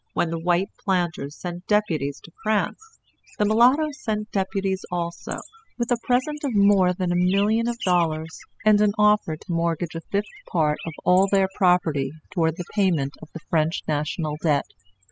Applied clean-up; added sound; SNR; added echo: classical method spectral subtraction.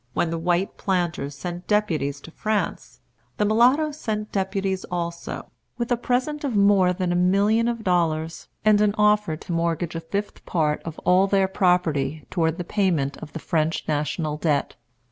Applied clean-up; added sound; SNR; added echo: none; none; none; none.